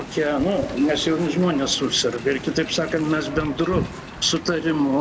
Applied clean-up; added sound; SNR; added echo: none; Wind; 12 dB; none.